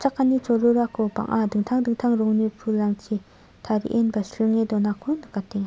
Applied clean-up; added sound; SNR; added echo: none; none; none; none.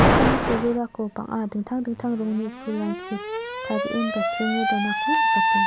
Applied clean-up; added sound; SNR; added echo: none; Alarm; -3 dB; none.